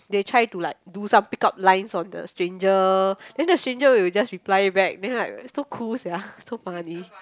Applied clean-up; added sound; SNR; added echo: none; none; none; none.